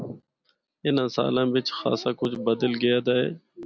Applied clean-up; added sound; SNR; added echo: none; none; none; none.